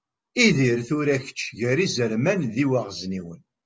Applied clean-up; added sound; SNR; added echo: none; none; none; none.